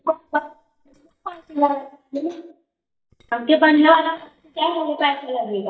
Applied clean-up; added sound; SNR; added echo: neural mask model DeepFilterNet 3.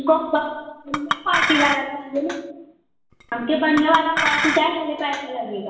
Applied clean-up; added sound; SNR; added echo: none; Chink, clink; 4 dB; reverberation time 0.9 s.